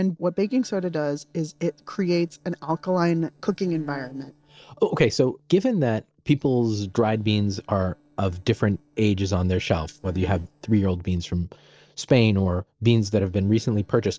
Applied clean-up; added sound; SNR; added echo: neural separator model SepFormer DNS4.